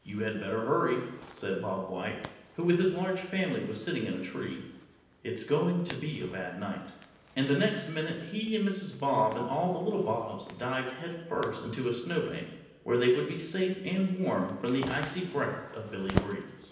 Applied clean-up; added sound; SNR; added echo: none; Zipper (clothing); 14 dB; reverberation time 0.9 s.